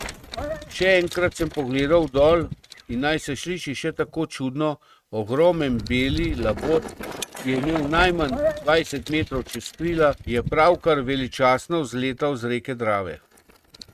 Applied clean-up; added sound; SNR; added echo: neural mask model RNNoise.